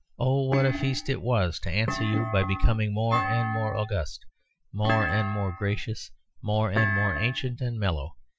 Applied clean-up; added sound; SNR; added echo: classical method Wiener filter.